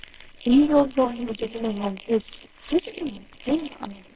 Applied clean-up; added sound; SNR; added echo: neural separator model SepFormer WHAMR!.